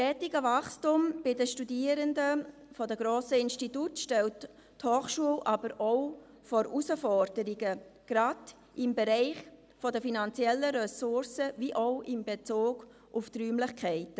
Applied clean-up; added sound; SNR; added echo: none; none; none; none.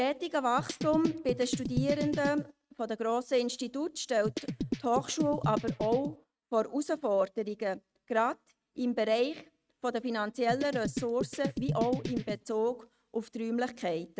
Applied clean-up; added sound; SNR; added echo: neural mask model RNNoise.